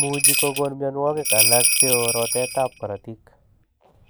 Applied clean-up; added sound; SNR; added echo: none; Bell; -3 dB; none.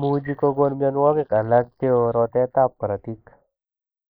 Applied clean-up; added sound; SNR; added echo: neural mask model Resemble Enhance denoiser.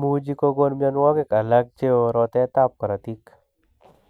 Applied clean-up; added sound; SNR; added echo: none; none; none; none.